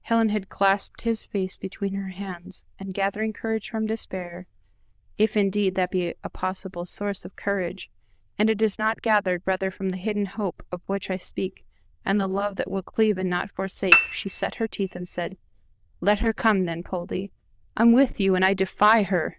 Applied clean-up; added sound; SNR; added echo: neural diffusion model UNIVERSE++.